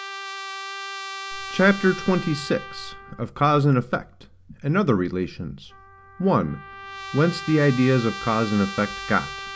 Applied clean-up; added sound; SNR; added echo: none; Trumpet; 13 dB; none.